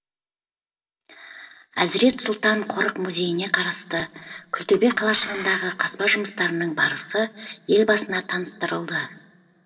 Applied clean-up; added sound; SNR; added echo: none; Chink, clink; 15 dB; reverberation time 1.4 s.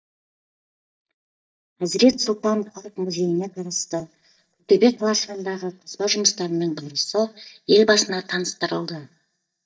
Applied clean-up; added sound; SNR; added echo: neural mask model DeepFilterNet 3.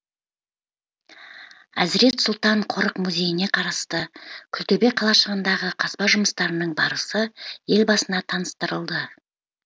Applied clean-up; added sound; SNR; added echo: none; none; none; none.